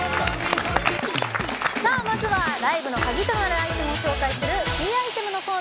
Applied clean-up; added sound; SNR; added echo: none; none; none; none.